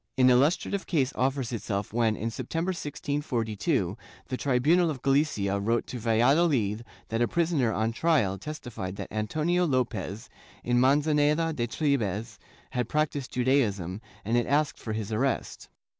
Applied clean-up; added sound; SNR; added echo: none; none; none; none.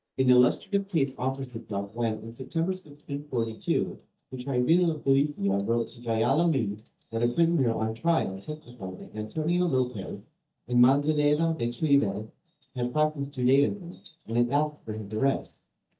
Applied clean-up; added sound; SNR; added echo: neural mask model DeepFilterNet 3.